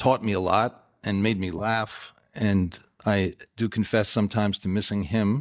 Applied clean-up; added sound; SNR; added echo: neural mask model DeepFilterNet 3.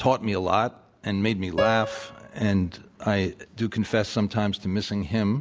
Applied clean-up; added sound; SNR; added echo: none; Piano; 9 dB; none.